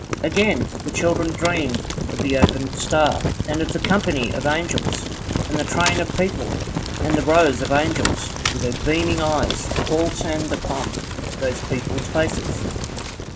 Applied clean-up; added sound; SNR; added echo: none; Fire; 2 dB; none.